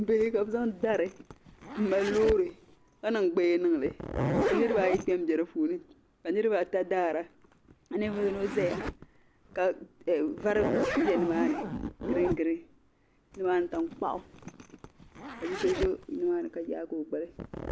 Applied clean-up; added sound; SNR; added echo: none; Zipper (clothing); 7 dB; none.